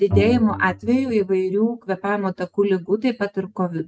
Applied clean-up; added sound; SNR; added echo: neural mask model RNNoise.